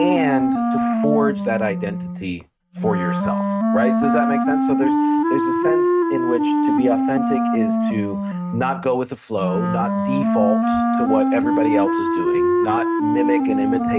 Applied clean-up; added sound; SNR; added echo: neural mask model RNNoise.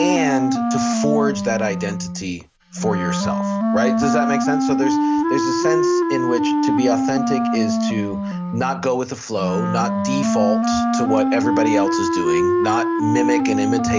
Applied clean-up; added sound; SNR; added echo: none; Wind instrument, woodwind instrument; -4 dB; none.